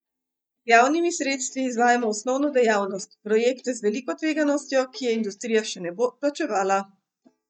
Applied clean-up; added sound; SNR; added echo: neural mask model DeepFilterNet 3.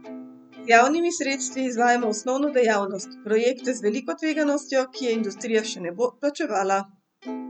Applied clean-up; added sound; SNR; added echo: none; Plucked string instrument; 18 dB; none.